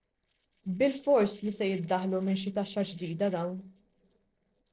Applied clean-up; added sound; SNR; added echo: neural separator model SepFormer DNS4.